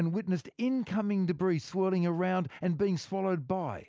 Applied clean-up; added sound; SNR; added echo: none; none; none; none.